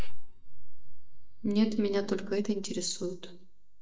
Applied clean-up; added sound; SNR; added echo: neural mask model DeepFilterNet 3.